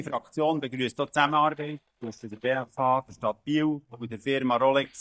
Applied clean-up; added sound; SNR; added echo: neural mask model DeepFilterNet 3.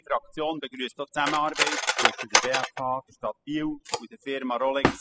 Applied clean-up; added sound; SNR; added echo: classical method spectral subtraction.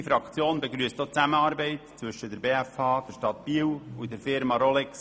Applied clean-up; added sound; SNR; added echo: none; none; none; none.